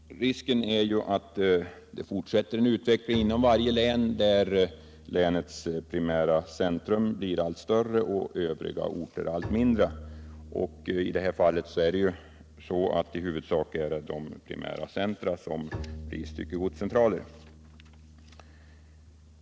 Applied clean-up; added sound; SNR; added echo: none; Bowed string instrument; 18 dB; none.